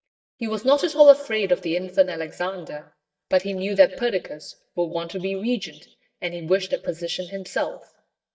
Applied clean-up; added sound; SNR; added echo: neural mask model DeepFilterNet 3.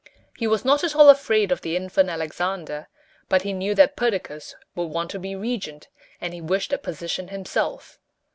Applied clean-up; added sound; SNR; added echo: none; none; none; none.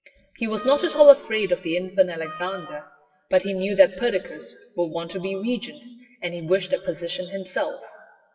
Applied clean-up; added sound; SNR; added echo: classical method WPE with log-MMSE.